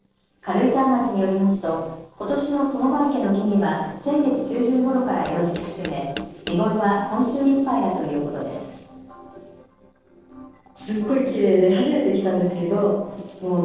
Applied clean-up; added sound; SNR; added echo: neural separator model SepFormer DNS4.